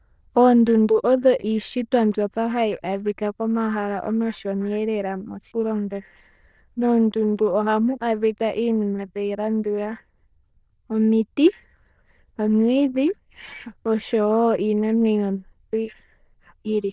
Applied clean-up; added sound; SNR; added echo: neural diffusion model UNIVERSE++.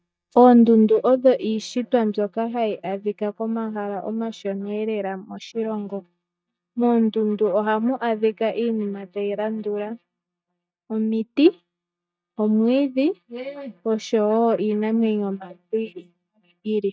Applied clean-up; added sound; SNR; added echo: neural mask model DeepFilterNet 3.